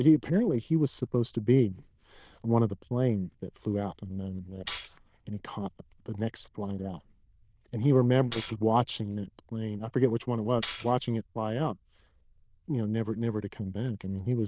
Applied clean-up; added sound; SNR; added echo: neural diffusion model UNIVERSE++.